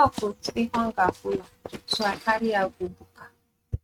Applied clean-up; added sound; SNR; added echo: neural mask model RNNoise.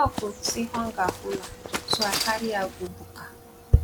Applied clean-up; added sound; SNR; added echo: none; Run; 6 dB; none.